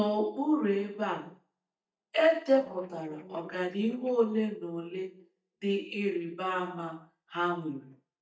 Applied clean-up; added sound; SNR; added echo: neural mask model DeepFilterNet 3.